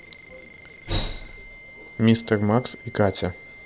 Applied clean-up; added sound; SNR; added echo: none; Ringtone; 20 dB; none.